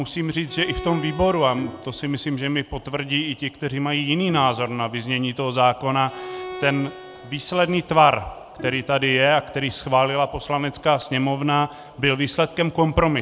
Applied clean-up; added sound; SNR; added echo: none; Bowed string instrument + Bowed string instrument; 17 dB; none.